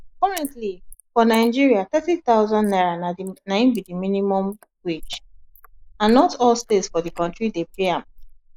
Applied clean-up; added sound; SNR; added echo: neural mask model Resemble Enhance denoiser.